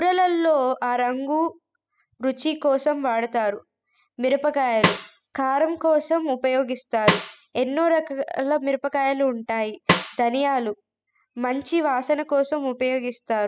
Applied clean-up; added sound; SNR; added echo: classical method spectral subtraction.